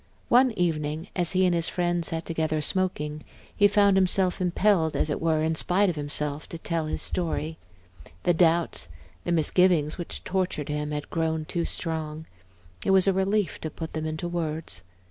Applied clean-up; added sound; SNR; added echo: none; none; none; none.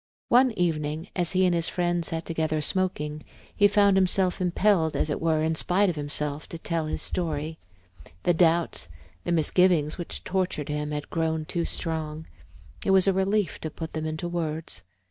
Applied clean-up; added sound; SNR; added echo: neural mask model DeepFilterNet 3.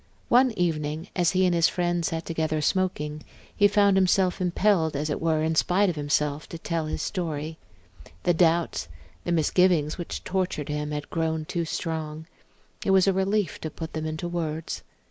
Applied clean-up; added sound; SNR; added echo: neural mask model Resemble Enhance denoiser.